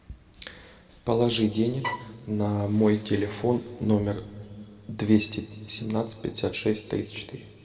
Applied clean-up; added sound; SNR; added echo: none; Bowed string instrument; 9 dB; reverberation time 1.8 s.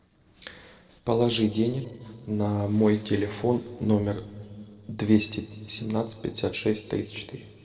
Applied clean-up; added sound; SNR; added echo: neural separator model SepFormer DNS4.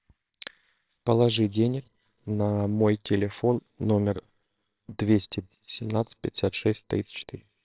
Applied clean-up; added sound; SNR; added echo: neural separator model SepFormer WHAMR!.